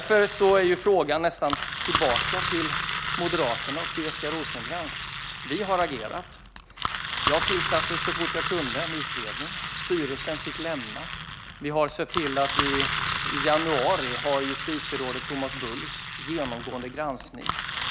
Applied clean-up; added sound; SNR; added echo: none; Engine; 2 dB; none.